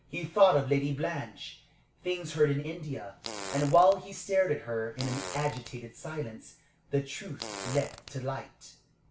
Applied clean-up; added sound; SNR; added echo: none; Fart; 11 dB; reverberation time 0.2 s.